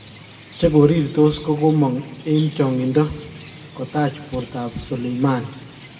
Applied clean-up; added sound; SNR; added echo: none; Chirp, tweet; 20 dB; reverberation time 1.0 s.